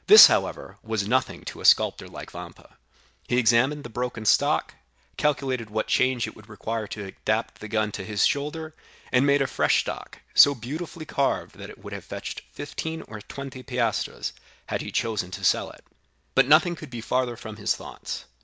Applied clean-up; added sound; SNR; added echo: none; none; none; none.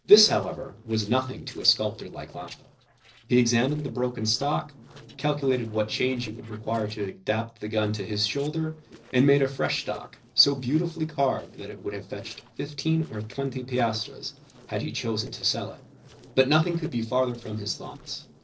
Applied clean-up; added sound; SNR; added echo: neural separator model SepFormer DNS4.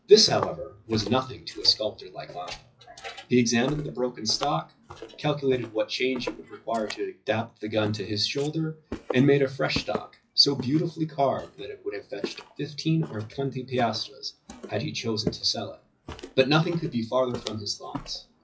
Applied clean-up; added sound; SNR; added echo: classical method WPE with log-MMSE.